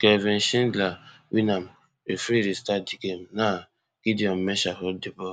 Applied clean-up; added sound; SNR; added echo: none; none; none; none.